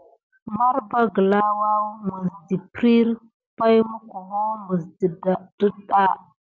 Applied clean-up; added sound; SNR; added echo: none; none; none; none.